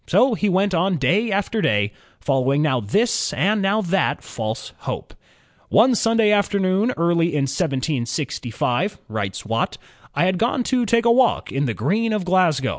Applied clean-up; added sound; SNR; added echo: none; none; none; none.